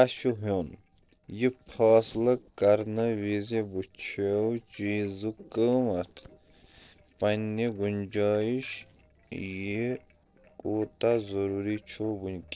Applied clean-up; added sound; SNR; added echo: neural separator model SepFormer DNS4.